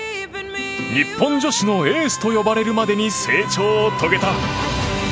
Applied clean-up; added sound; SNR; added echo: none; none; none; none.